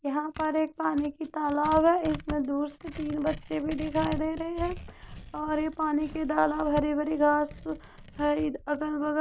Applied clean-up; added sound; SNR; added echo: none; Tearing; 14 dB; none.